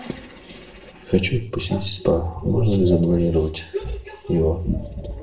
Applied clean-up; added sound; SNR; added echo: none; none; none; reverberation time 0.4 s.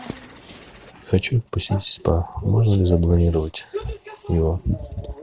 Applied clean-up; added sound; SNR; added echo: none; none; none; none.